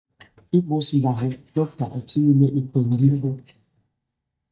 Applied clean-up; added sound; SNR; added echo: neural mask model DeepFilterNet 3.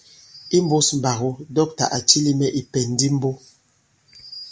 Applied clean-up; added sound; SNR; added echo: none; none; none; none.